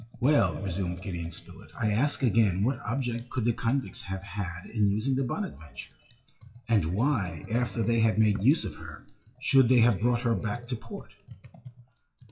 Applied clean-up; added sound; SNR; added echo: classical method WPE with log-MMSE.